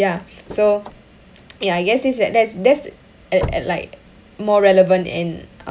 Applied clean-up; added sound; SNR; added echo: none; Slam / Car; 16 dB; none.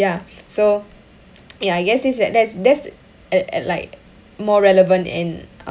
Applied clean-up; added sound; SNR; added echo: none; none; none; none.